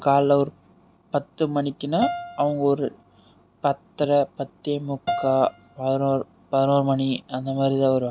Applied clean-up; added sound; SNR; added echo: none; Piano; 12 dB; none.